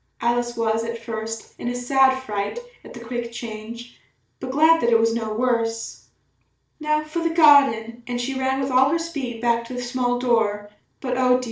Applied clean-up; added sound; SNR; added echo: neural separator model SepFormer DNS4.